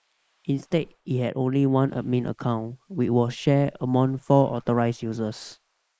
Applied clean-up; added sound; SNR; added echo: neural mask model Resemble Enhance denoiser.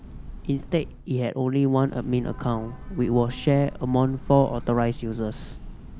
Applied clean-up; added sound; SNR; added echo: none; Train / Breathing; 13 dB; none.